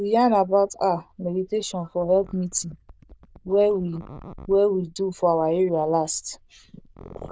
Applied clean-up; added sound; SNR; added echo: neural diffusion model UNIVERSE++.